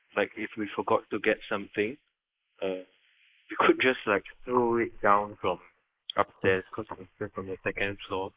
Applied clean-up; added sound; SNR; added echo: neural mask model Resemble Enhance denoiser.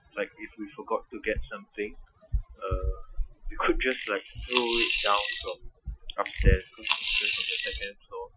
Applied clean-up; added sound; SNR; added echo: classical method Wiener filter.